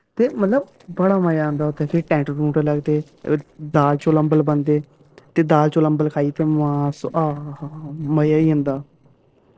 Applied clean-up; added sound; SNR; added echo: neural separator model SepFormer DNS4.